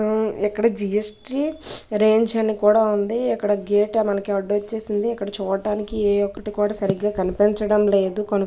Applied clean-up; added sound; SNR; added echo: none; none; none; none.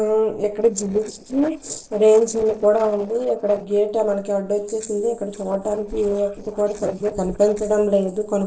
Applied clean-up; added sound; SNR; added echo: neural separator model SepFormer DNS4.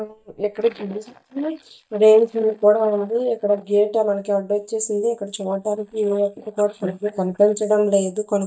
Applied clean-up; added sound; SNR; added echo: neural mask model DeepFilterNet 3.